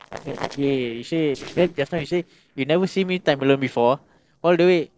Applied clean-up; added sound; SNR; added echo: neural separator model SepFormer DNS4.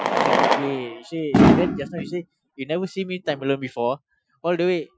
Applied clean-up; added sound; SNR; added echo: classical method Wiener filter.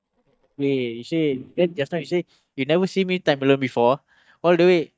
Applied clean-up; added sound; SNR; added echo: neural mask model DeepFilterNet 3.